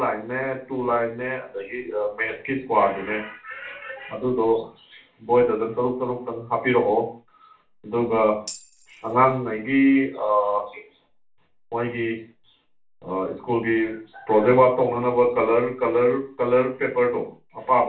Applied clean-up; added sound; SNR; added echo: none; Tambourine; 19 dB; reverberation time 0.3 s.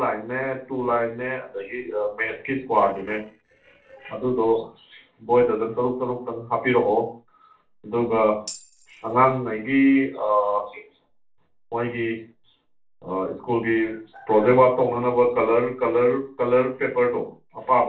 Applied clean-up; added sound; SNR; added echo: neural separator model SepFormer DNS4.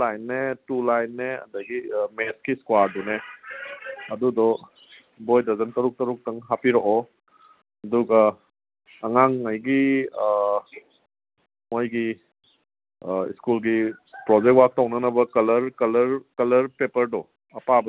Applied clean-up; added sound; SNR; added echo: none; none; none; none.